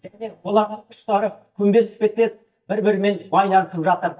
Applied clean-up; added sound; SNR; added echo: neural mask model DeepFilterNet 3.